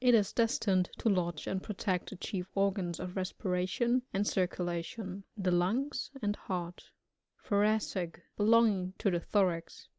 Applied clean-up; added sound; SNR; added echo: none; none; none; none.